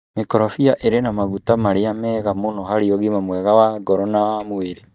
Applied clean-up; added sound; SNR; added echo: neural mask model DeepFilterNet 3.